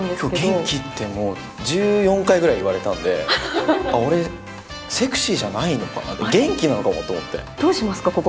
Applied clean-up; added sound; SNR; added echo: none; none; none; none.